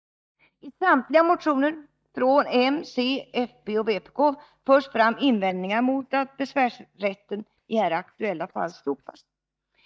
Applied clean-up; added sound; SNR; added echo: neural mask model DeepFilterNet 3.